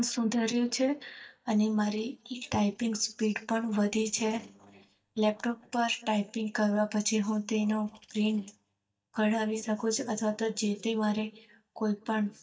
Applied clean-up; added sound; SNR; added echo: neural mask model DeepFilterNet 3.